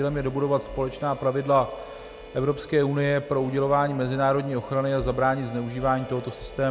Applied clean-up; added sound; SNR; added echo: none; Harmonica + Wind instrument, woodwind instrument; 19 dB; none.